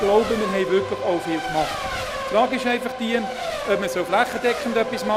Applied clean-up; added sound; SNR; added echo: none; Race car, auto racing; 6 dB; none.